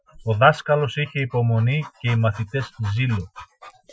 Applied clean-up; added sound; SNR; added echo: classical method Wiener filter.